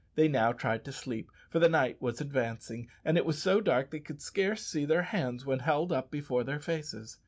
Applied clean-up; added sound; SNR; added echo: none; none; none; none.